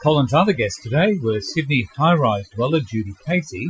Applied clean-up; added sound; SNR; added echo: classical method Wiener filter.